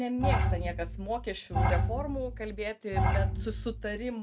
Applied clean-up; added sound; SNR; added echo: none; Bowed string instrument; -5 dB; none.